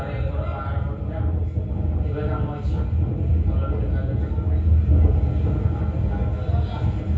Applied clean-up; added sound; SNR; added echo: none; none; none; reverberation time 0.6 s.